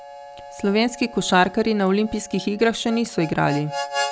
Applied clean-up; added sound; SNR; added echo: none; Harmonica; 11 dB; none.